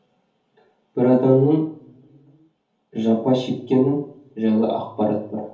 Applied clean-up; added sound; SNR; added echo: none; none; none; reverberation time 0.6 s.